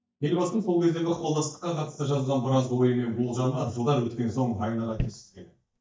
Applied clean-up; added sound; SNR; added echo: neural mask model DeepFilterNet 3.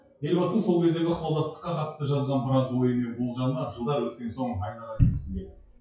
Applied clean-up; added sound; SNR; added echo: classical method WPE with log-MMSE.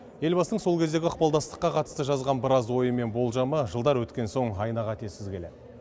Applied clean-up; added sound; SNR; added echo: none; none; none; none.